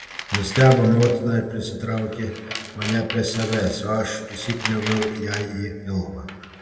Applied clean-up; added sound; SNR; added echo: none; Tools; 11 dB; reverberation time 2.3 s.